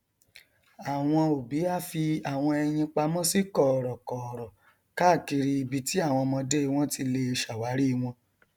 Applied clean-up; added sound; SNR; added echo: none; none; none; none.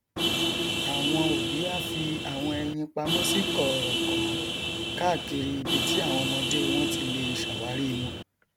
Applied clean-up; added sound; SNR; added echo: none; Vehicle horn, car horn, honking; -3 dB; none.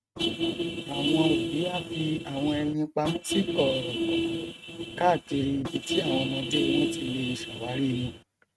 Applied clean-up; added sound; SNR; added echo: neural mask model RNNoise.